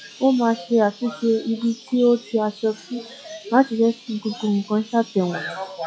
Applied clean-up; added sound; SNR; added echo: classical method log-MMSE.